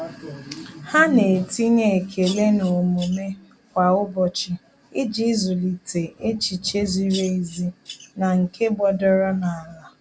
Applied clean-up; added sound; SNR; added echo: none; Bird vocalization, bird call, bird song; 16 dB; none.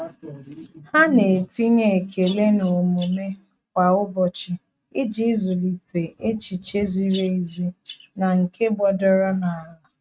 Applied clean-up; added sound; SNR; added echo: neural mask model RNNoise.